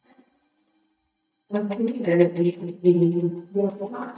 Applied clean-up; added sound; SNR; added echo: neural mask model DeepFilterNet 3.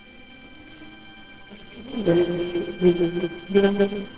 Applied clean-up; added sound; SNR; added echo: neural separator model SepFormer WHAMR!.